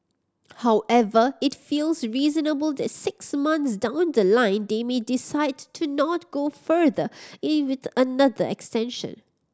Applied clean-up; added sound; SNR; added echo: none; none; none; none.